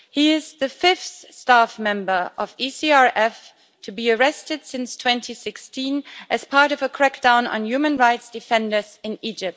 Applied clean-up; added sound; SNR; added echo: none; none; none; none.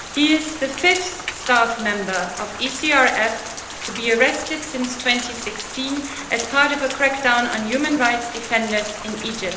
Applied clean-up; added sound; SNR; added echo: none; Rain; 10 dB; reverberation time 1.0 s.